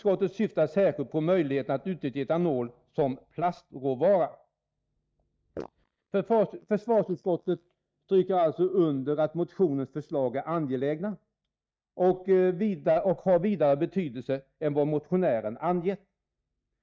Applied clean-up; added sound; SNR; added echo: neural mask model DeepFilterNet 3.